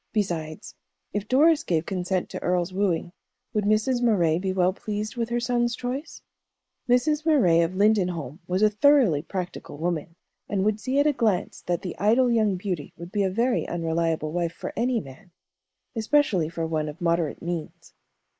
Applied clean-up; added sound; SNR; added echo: neural mask model Resemble Enhance denoiser.